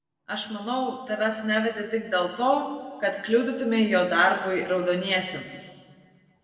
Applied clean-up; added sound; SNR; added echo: none; none; none; reverberation time 1.5 s.